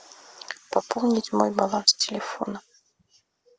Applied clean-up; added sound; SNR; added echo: none; none; none; none.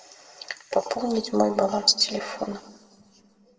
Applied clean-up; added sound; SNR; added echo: none; none; none; reverberation time 1.2 s.